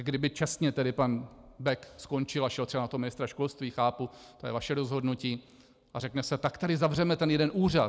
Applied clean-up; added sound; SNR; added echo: none; none; none; none.